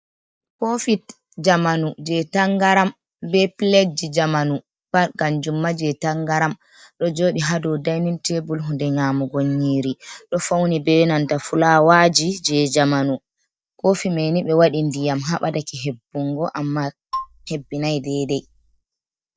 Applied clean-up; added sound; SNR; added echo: neural mask model DeepFilterNet 3.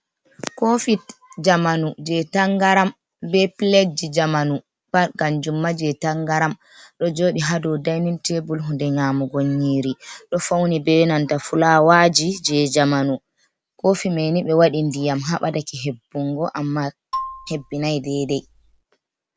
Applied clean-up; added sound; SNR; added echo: none; Marimba, xylophone; 13 dB; none.